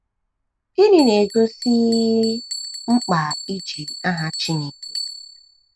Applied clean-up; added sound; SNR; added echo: none; Bell; 13 dB; none.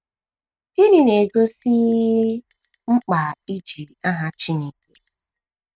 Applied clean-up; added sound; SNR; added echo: neural mask model RNNoise.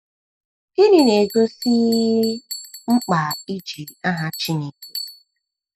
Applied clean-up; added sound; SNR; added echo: classical method spectral subtraction.